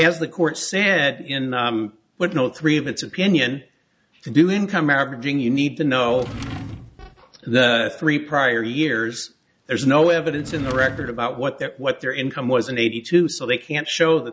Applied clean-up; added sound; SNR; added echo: none; Drawer open or close; 13 dB; none.